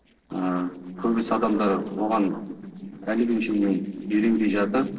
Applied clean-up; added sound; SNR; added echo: neural separator model SepFormer DNS4.